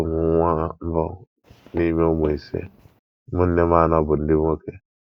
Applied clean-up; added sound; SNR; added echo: neural mask model DeepFilterNet 3.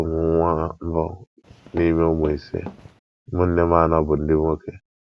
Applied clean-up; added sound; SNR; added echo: none; Walk, footsteps; 16 dB; none.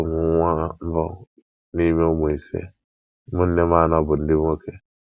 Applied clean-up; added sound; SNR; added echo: none; none; none; none.